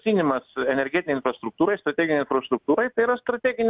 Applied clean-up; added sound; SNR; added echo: none; none; none; none.